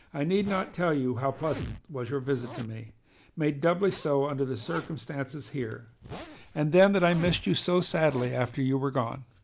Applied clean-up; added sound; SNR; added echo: none; Zipper (clothing); 17 dB; none.